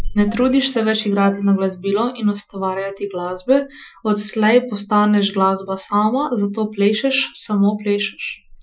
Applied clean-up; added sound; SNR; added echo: classical method Wiener filter.